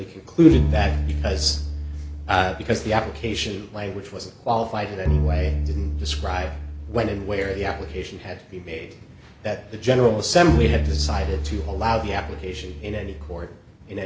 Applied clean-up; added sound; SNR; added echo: none; Bowed string instrument; 1 dB; none.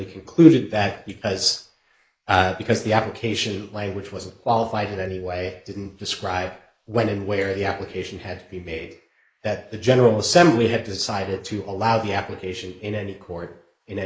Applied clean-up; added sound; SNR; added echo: neural mask model Resemble Enhance denoiser.